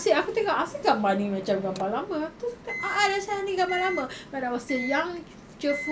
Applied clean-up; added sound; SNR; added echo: none; Microwave oven; 13 dB; none.